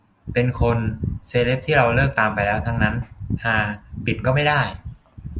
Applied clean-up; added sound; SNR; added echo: none; none; none; none.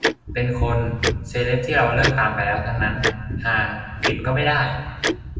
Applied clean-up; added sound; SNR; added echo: none; Tick-tock; 7 dB; reverberation time 1.2 s.